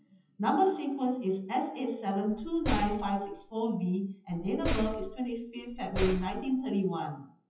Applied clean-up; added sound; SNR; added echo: classical method WPE with log-MMSE.